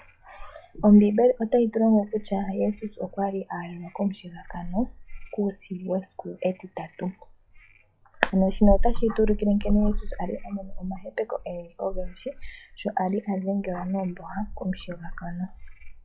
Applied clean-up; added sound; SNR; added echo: classical method log-MMSE.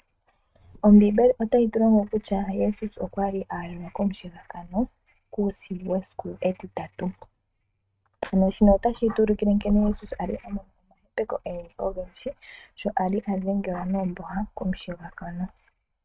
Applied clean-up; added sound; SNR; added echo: neural mask model RNNoise.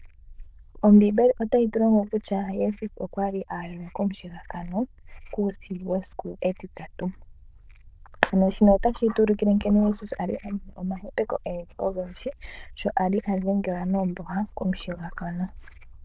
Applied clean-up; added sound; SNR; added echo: neural diffusion model UNIVERSE++.